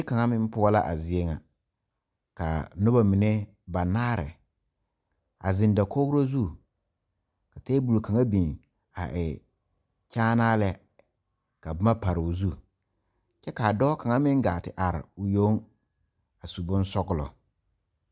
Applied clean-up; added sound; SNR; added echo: none; none; none; none.